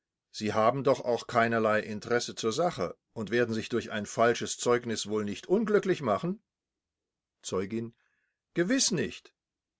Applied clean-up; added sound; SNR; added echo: none; none; none; none.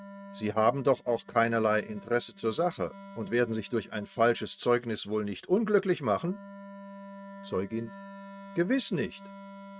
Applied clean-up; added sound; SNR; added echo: neural mask model RNNoise.